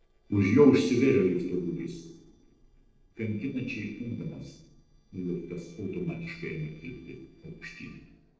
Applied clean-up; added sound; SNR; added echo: neural separator model SepFormer DNS4.